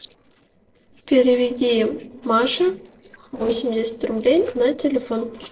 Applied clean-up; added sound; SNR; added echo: neural separator model SepFormer DNS4.